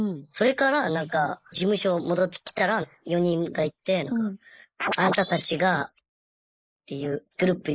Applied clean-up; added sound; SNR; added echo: neural mask model Resemble Enhance denoiser.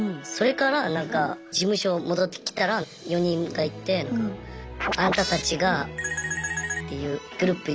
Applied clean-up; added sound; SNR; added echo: none; Cough; 16 dB; none.